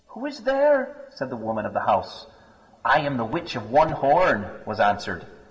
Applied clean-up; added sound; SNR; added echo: none; none; none; reverberation time 2.4 s.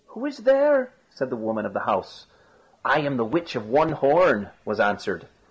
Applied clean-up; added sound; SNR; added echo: none; none; none; none.